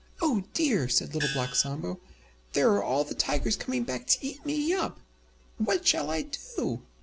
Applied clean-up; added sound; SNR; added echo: none; Gong; 5 dB; none.